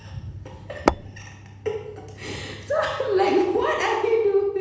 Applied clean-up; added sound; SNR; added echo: none; Tap / Hammer; -1 dB; reverberation time 1.1 s.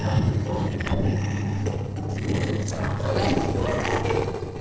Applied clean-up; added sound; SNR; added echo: neural separator model SepFormer DNS4.